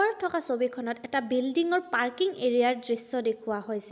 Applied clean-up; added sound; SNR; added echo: none; none; none; none.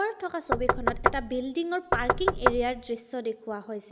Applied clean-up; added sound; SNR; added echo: none; Knock; -3 dB; none.